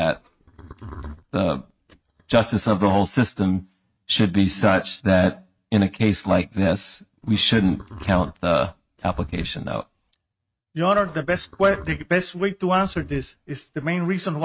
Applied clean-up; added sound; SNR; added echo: neural mask model RNNoise.